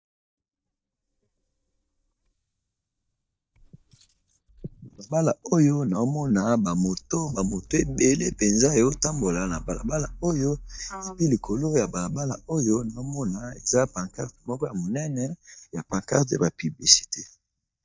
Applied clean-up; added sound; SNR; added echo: neural mask model DeepFilterNet 3.